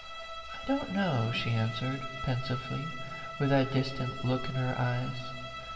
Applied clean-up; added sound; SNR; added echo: none; Bowed string instrument; 10 dB; reverberation time 1.9 s.